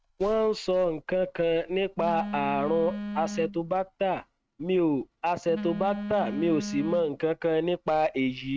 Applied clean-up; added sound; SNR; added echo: neural mask model RNNoise.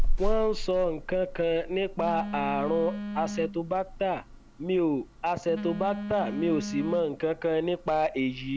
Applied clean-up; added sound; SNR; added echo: none; Telephone; 4 dB; none.